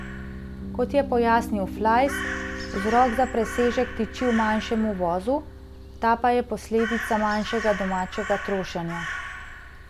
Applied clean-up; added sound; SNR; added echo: none; Crow + Piano; 9 dB; none.